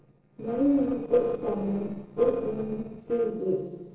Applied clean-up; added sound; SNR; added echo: neural separator model SepFormer DNS4.